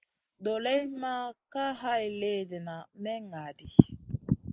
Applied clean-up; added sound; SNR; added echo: neural mask model Resemble Enhance denoiser.